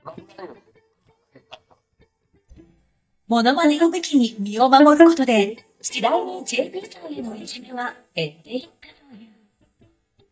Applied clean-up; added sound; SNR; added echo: neural mask model DeepFilterNet 3.